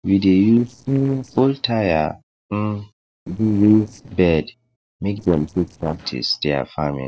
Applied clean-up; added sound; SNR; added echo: neural separator model SepFormer DNS4.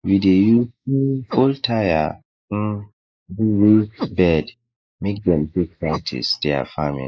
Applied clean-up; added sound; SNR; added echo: neural mask model Resemble Enhance denoiser.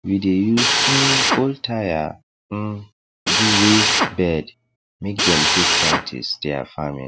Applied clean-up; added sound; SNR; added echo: none; Drill; -3 dB; none.